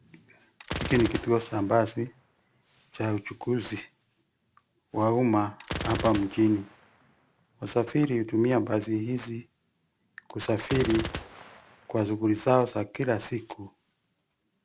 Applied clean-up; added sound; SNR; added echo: none; Gunshot, gunfire; 13 dB; none.